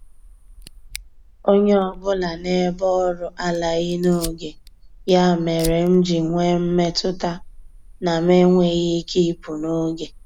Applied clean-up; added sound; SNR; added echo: none; Fire; 17 dB; none.